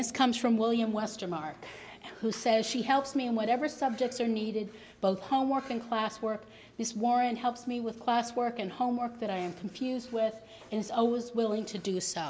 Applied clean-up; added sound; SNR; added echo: none; none; none; none.